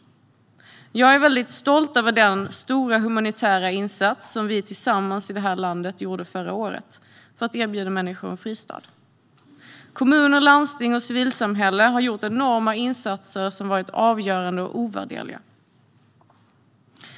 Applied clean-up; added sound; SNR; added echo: none; none; none; none.